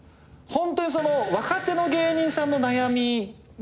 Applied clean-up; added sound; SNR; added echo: none; Fart; 14 dB; none.